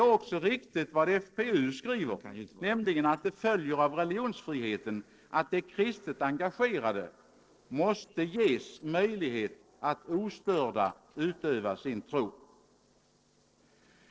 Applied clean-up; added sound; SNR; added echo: neural separator model SepFormer DNS4.